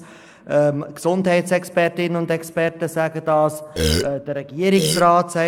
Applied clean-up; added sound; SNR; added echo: neural mask model Resemble Enhance denoiser.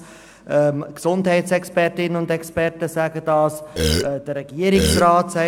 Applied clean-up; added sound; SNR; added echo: none; Burping, eructation; 0 dB; none.